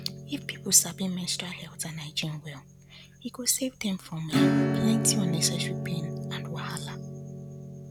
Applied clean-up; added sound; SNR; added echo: none; Acoustic guitar / Strum; 0 dB; none.